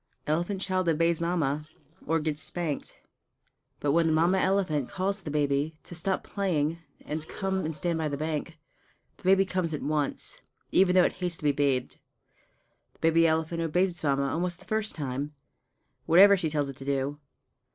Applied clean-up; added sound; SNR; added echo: neural separator model SepFormer DNS4.